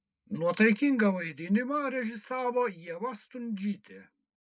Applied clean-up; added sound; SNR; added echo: neural mask model Resemble Enhance denoiser.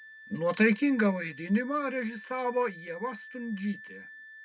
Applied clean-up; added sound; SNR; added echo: none; Wind instrument, woodwind instrument; 18 dB; none.